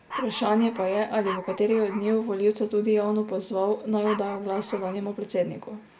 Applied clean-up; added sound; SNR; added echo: none; Dog; 13 dB; none.